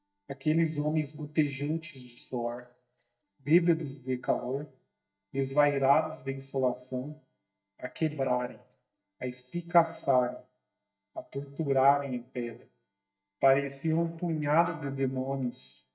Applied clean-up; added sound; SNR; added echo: neural mask model DeepFilterNet 3.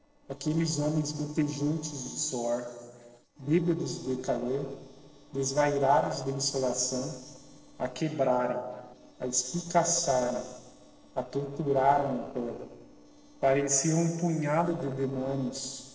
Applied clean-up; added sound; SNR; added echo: neural separator model SepFormer DNS4.